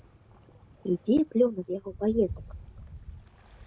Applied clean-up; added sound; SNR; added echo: none; Waves, surf; 16 dB; none.